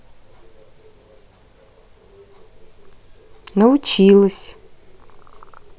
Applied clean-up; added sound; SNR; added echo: none; none; none; none.